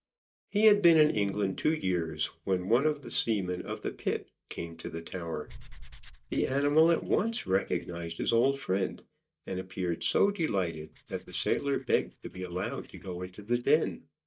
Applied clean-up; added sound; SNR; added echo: neural mask model DeepFilterNet 3.